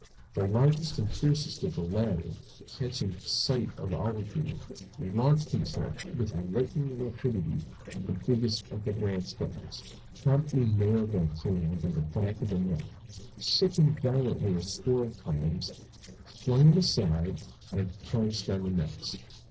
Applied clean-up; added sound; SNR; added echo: neural separator model SepFormer DNS4.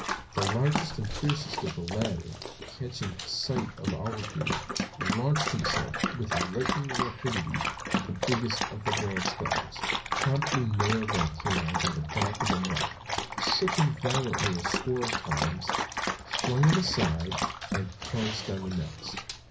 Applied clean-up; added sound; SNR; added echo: none; Dog; 1 dB; reverberation time 0.5 s.